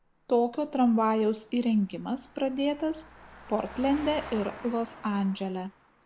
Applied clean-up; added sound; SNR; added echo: none; Engine; 19 dB; none.